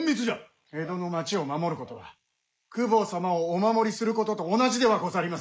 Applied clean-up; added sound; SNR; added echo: neural mask model Resemble Enhance denoiser.